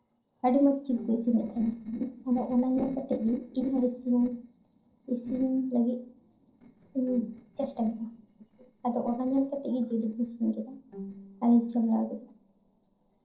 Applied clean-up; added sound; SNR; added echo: neural separator model SepFormer DNS4.